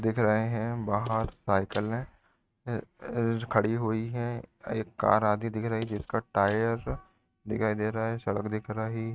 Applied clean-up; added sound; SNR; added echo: neural mask model RNNoise.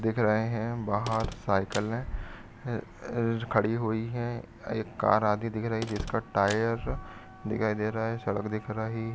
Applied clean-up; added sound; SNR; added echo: none; Slam; 13 dB; none.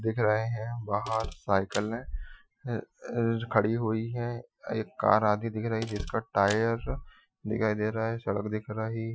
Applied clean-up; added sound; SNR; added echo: classical method Wiener filter.